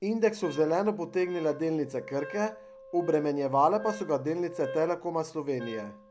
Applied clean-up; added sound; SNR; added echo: none; Wind instrument, woodwind instrument; 16 dB; none.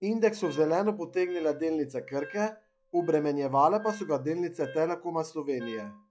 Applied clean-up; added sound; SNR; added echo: classical method log-MMSE.